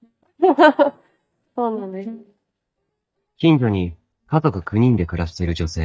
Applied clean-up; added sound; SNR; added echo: neural mask model DeepFilterNet 3.